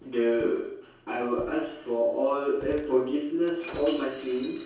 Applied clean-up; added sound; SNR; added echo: none; Shatter; 20 dB; reverberation time 0.6 s.